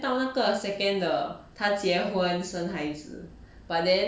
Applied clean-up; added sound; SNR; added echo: none; none; none; none.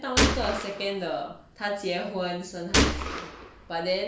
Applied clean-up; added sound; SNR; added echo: none; Gunshot, gunfire; -4 dB; none.